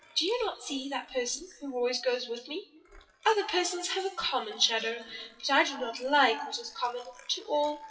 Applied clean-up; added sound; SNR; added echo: classical method WPE with log-MMSE.